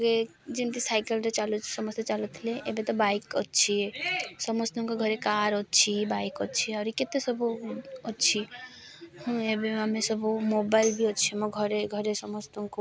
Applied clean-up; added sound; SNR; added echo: none; Tambourine; 15 dB; none.